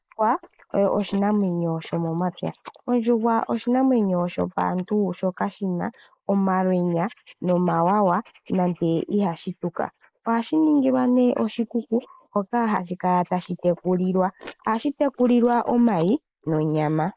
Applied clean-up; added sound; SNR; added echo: neural mask model Resemble Enhance denoiser.